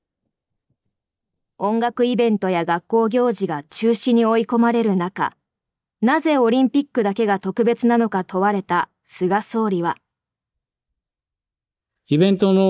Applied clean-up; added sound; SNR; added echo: neural mask model DeepFilterNet 3.